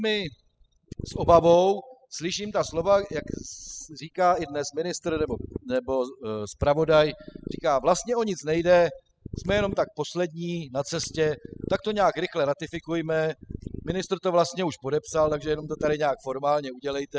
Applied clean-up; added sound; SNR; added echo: classical method spectral subtraction.